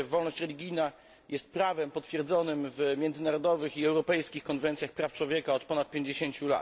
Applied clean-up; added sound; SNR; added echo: none; none; none; none.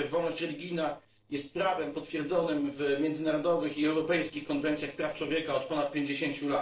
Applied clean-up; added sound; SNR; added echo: neural separator model SepFormer DNS4.